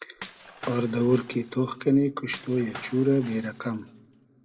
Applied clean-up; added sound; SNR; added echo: none; Shatter / Crushing; 19 dB; reverberation time 0.4 s.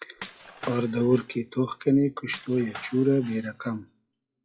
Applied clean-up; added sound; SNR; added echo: classical method WPE with log-MMSE.